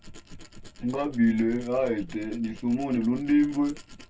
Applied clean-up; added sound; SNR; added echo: none; Tools; 17 dB; reverberation time 0.1 s.